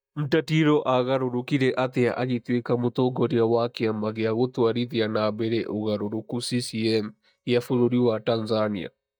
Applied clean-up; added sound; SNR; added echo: neural mask model DeepFilterNet 3.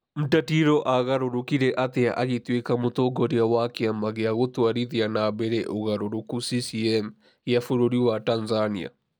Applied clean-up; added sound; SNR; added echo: none; none; none; none.